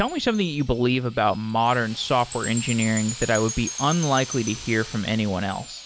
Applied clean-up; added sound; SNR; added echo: none; Wind chime + Drill; 12 dB; none.